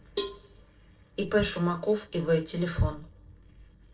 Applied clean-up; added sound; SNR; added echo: neural separator model SepFormer DNS4.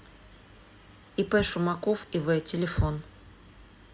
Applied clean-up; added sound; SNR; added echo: none; none; none; none.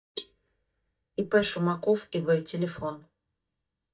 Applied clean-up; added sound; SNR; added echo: neural mask model DeepFilterNet 3.